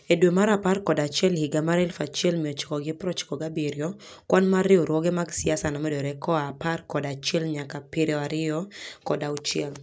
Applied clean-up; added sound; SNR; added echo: none; none; none; none.